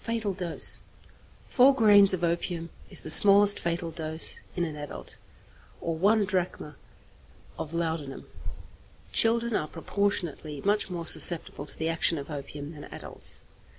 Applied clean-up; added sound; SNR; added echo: none; none; none; none.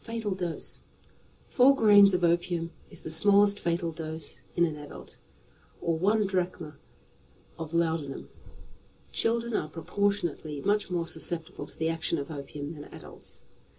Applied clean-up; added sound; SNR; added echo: none; none; none; reverberation time 0.2 s.